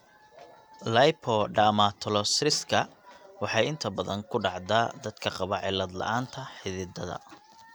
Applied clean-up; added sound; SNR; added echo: none; none; none; none.